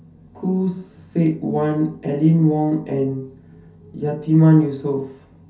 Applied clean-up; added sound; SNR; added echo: none; none; none; reverberation time 0.3 s.